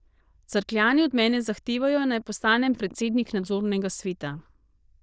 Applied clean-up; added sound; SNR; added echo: neural diffusion model UNIVERSE++.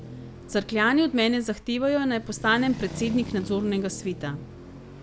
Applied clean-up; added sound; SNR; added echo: none; Traffic noise, roadway noise; 13 dB; none.